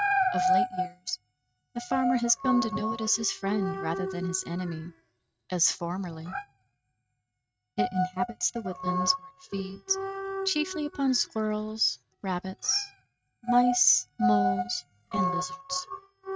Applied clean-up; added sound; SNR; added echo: neural mask model RNNoise.